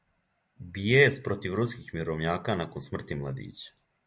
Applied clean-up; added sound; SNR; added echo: none; none; none; none.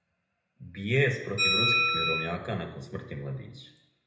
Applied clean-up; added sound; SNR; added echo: none; Bell; -1 dB; reverberation time 0.8 s.